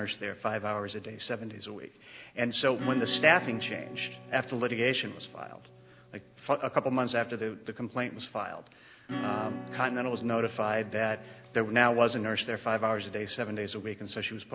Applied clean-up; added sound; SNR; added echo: none; Acoustic guitar / Strum; 13 dB; none.